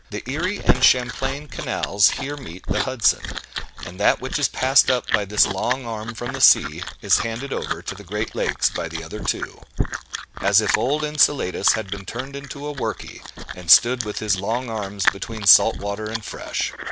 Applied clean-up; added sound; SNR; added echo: none; Chewing, mastication; 5 dB; none.